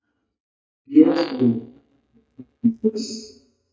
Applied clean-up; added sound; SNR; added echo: neural mask model DeepFilterNet 3.